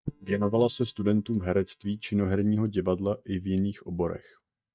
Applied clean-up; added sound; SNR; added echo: neural mask model DeepFilterNet 3.